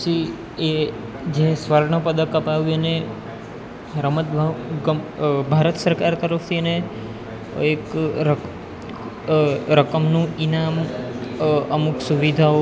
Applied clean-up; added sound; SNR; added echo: none; none; none; none.